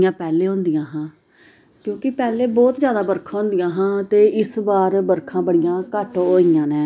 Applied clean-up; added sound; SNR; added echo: none; none; none; none.